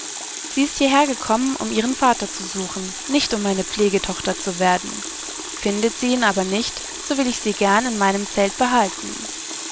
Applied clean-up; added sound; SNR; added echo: none; Water tap, faucet; 9 dB; none.